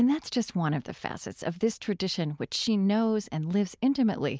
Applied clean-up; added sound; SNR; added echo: none; none; none; none.